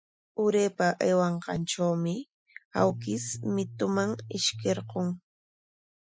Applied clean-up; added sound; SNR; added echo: classical method Wiener filter.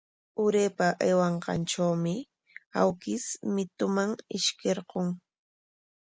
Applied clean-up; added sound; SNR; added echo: none; none; none; none.